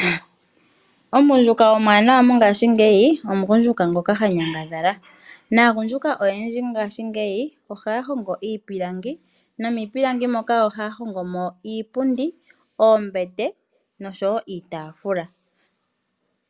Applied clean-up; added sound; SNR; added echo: none; none; none; none.